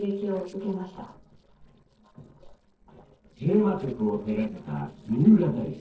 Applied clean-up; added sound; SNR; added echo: neural separator model SepFormer DNS4.